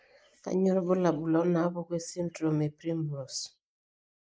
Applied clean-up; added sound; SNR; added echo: neural mask model Resemble Enhance denoiser.